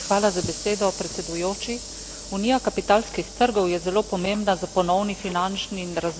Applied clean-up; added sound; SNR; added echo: none; Sliding door / Hiss; 12 dB; none.